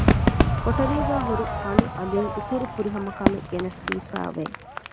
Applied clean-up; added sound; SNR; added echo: none; Crowd / Fireworks; -4 dB; none.